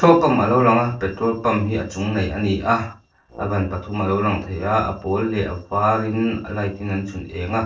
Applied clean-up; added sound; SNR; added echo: neural separator model SepFormer DNS4.